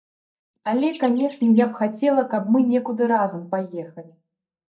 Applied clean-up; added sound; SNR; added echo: neural mask model DeepFilterNet 3.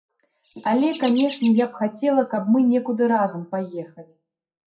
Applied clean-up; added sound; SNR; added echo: classical method WPE with log-MMSE.